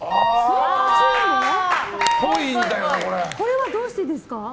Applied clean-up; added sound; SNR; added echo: none; Wind instrument, woodwind instrument; 3 dB; none.